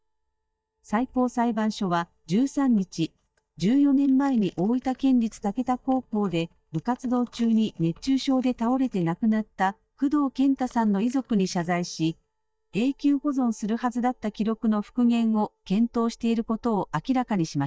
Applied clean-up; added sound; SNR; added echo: neural mask model DeepFilterNet 3.